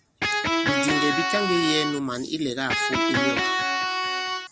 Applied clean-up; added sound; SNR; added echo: none; Electric guitar; -4 dB; none.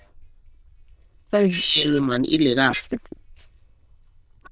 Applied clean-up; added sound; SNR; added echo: neural diffusion model UNIVERSE++.